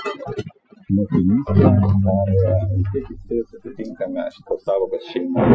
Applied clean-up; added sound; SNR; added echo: classical method Wiener filter.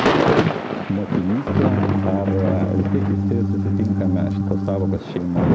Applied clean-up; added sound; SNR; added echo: none; Organ + Thunder / Rain; -4 dB; none.